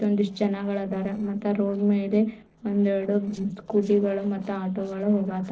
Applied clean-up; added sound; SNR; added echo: neural separator model SepFormer DNS4.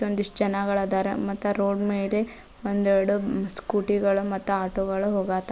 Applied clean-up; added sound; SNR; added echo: none; none; none; none.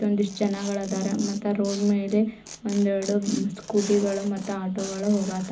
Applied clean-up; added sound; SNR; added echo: none; Tearing; 16 dB; reverberation time 0.4 s.